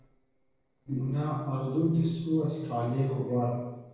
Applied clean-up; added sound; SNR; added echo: neural separator model SepFormer DNS4.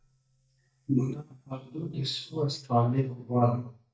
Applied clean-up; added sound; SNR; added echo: neural mask model DeepFilterNet 3.